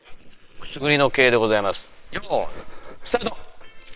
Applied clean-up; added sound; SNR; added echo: neural separator model SepFormer WHAM!.